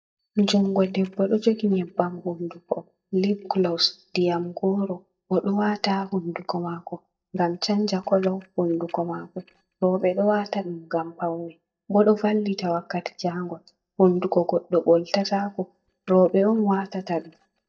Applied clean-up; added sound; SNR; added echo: neural mask model DeepFilterNet 3.